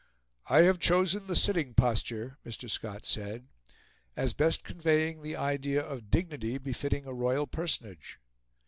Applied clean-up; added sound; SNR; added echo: none; none; none; none.